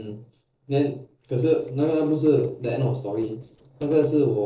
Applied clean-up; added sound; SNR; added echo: neural separator model SepFormer DNS4.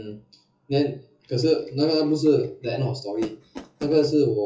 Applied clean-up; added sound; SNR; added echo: classical method WPE with log-MMSE.